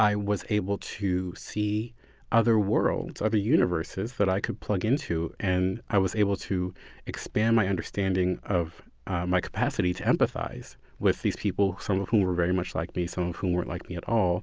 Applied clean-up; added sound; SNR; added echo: none; none; none; none.